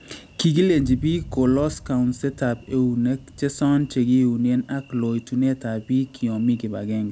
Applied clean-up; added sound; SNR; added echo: none; Thunder; 18 dB; none.